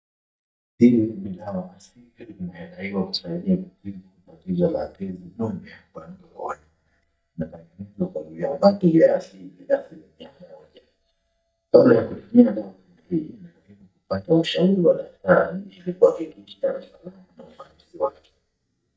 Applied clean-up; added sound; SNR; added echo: neural mask model DeepFilterNet 3.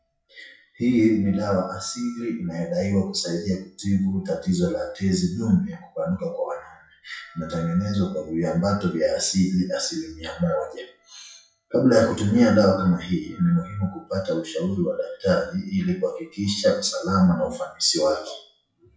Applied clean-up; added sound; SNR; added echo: classical method WPE with log-MMSE.